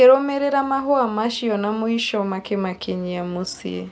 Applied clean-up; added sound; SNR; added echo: none; none; none; none.